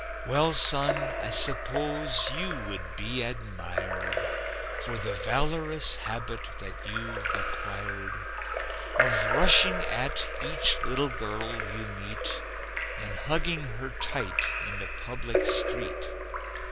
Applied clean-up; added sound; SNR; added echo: none; Drip / Trickle, dribble / Splash, splatter; 6 dB; none.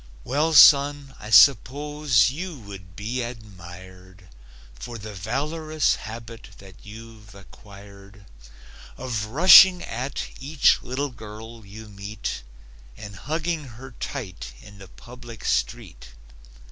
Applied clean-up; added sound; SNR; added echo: none; none; none; none.